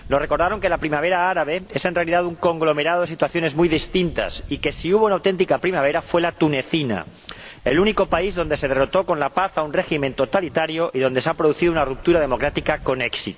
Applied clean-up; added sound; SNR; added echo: none; Wind; 18 dB; none.